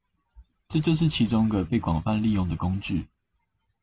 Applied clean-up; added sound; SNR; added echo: none; none; none; none.